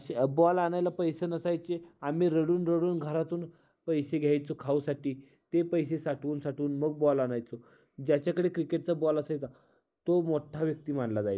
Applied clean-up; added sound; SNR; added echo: neural mask model Resemble Enhance denoiser.